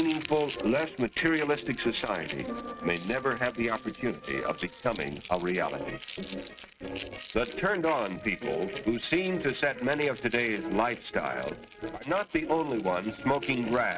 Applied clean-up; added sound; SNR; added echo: neural mask model RNNoise.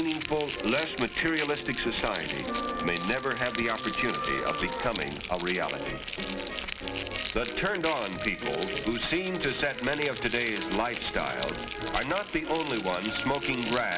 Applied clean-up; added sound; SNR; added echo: none; Crackle; 9 dB; none.